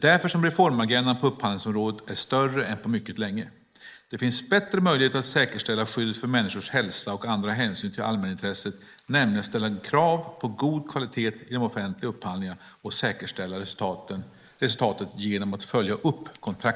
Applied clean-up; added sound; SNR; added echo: neural mask model Resemble Enhance denoiser.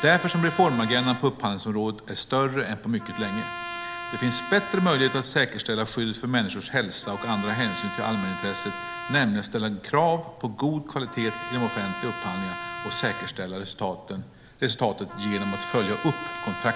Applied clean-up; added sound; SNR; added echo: none; Trumpet; 10 dB; none.